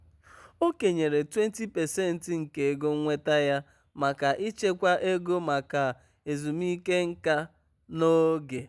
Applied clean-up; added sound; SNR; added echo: none; none; none; none.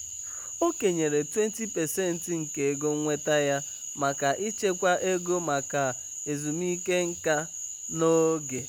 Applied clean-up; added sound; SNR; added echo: none; Cricket / Frog; 10 dB; none.